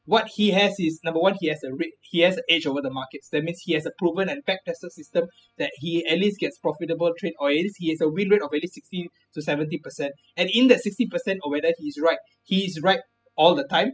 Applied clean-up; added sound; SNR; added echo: classical method spectral subtraction.